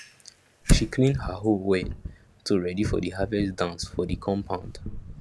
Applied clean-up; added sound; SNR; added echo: none; Fire; 3 dB; none.